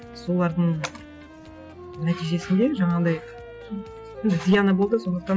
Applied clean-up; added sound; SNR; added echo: none; Wind instrument, woodwind instrument; 18 dB; none.